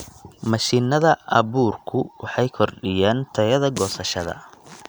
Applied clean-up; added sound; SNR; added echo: none; none; none; none.